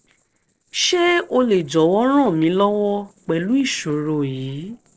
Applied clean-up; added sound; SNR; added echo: neural separator model SepFormer DNS4.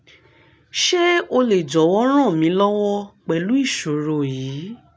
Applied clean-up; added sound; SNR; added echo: none; none; none; none.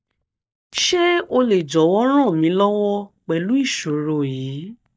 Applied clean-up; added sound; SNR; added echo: neural mask model DeepFilterNet 3.